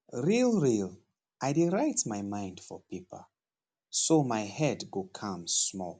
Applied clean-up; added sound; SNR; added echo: none; none; none; none.